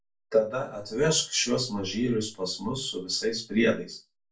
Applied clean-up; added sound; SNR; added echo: none; none; none; reverberation time 0.2 s.